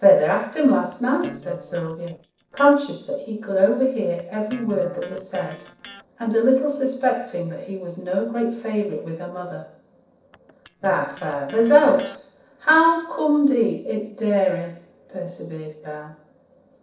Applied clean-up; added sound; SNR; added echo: neural separator model SepFormer DNS4.